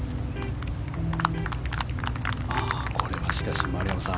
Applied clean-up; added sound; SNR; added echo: none; Electric guitar; 10 dB; none.